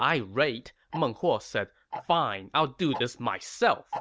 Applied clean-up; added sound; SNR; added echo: none; Tick-tock; 15 dB; none.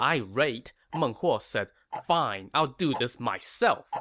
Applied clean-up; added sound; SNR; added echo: neural mask model Resemble Enhance denoiser.